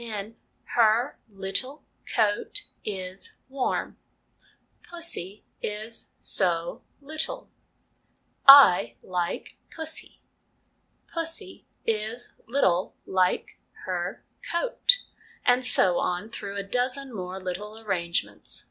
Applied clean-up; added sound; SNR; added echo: none; none; none; none.